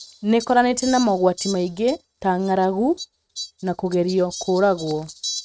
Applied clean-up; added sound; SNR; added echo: neural mask model RNNoise.